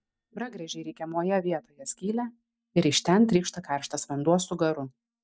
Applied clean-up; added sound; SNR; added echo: neural mask model DeepFilterNet 3.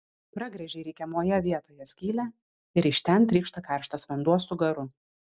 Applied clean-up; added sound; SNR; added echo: none; none; none; none.